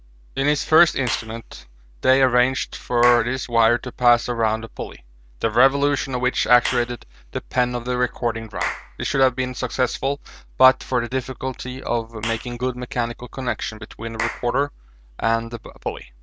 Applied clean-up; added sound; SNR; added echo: none; Clapping / Chirp, tweet; 15 dB; none.